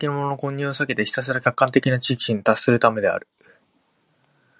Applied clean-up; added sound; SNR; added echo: none; none; none; none.